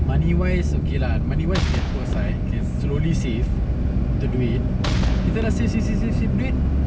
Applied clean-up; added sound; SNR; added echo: none; Boom; 10 dB; none.